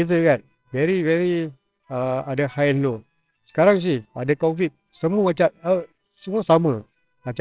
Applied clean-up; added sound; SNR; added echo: neural separator model SepFormer WHAMR!.